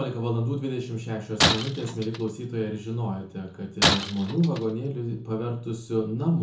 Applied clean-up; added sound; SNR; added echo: none; Shatter; 2 dB; reverberation time 0.6 s.